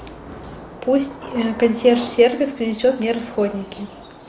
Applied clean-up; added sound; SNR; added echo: none; Thunder / Rain; 17 dB; none.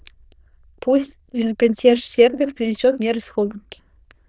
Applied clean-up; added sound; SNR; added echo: neural diffusion model UNIVERSE++.